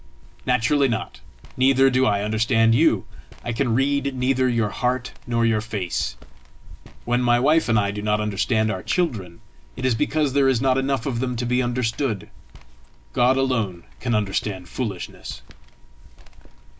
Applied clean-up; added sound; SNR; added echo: none; Walk, footsteps; 16 dB; none.